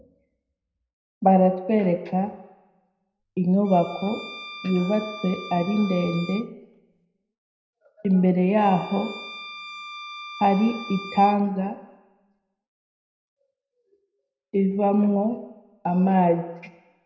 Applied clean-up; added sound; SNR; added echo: none; Bowed string instrument; 15 dB; reverberation time 0.8 s.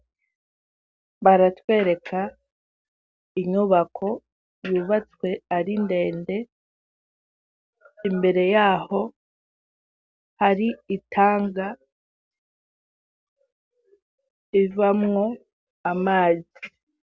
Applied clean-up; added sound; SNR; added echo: none; none; none; none.